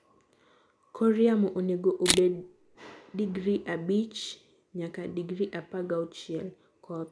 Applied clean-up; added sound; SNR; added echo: none; Camera; 0 dB; none.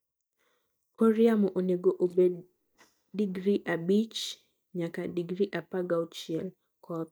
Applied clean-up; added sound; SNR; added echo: neural mask model DeepFilterNet 3.